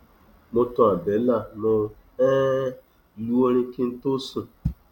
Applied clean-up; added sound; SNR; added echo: none; none; none; none.